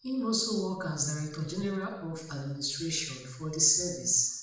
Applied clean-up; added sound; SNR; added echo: none; none; none; reverberation time 0.7 s.